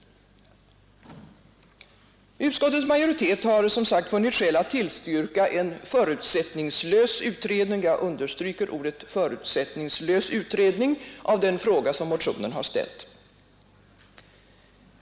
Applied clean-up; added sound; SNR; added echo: none; none; none; none.